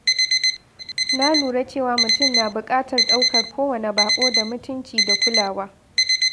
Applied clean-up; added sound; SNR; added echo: none; Alarm; -3 dB; none.